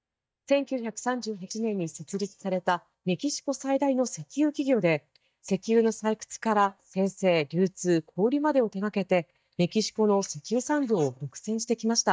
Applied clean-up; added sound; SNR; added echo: neural mask model DeepFilterNet 3.